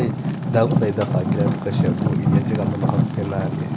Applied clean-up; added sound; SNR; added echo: none; Fire; -4 dB; none.